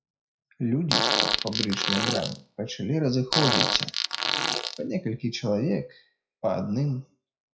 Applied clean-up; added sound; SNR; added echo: classical method WPE with log-MMSE.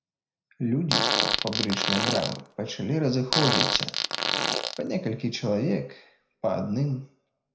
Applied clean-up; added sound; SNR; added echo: none; Fart; -2 dB; reverberation time 0.5 s.